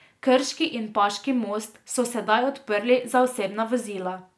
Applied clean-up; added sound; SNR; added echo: none; none; none; none.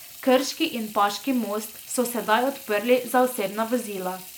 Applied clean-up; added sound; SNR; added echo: none; Sink (filling or washing) / Water tap, faucet; 18 dB; none.